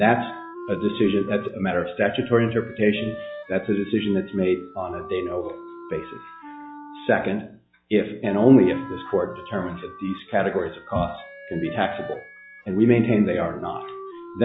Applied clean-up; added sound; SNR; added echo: classical method log-MMSE.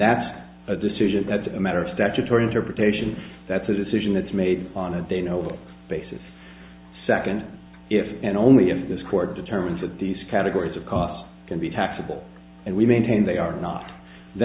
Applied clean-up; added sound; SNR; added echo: none; none; none; none.